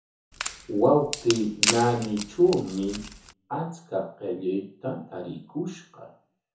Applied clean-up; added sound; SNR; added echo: none; Wood; 5 dB; reverberation time 0.5 s.